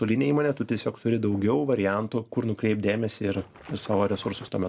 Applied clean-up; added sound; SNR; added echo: none; Water / Splash, splatter; 19 dB; none.